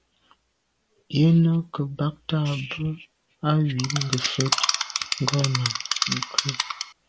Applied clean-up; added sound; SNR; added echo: none; Insect; 2 dB; none.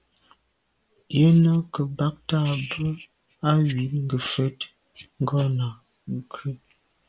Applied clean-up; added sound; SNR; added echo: none; none; none; none.